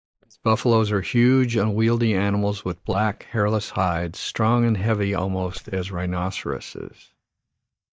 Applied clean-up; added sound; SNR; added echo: neural mask model DeepFilterNet 3.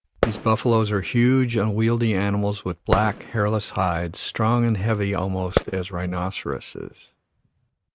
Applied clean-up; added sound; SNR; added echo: neural mask model RNNoise.